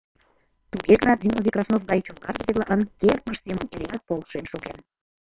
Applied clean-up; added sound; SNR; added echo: neural separator model SepFormer WHAM!.